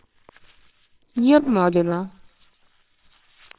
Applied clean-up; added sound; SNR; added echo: neural separator model SepFormer WHAMR!.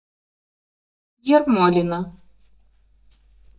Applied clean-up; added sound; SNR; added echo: neural mask model DeepFilterNet 3.